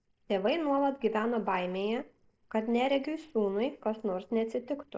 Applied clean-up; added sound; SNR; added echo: neural separator model SepFormer DNS4.